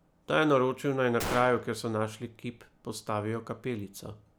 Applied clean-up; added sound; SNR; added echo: none; Gunshot, gunfire; 12 dB; none.